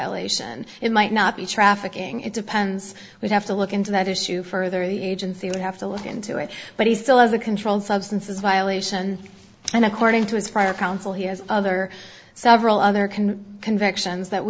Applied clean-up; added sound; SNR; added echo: none; none; none; none.